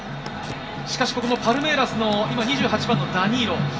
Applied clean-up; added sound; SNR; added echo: none; Squeak / Wood; 20 dB; reverberation time 0.2 s.